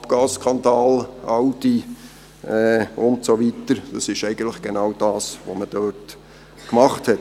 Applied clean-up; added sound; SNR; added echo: none; none; none; none.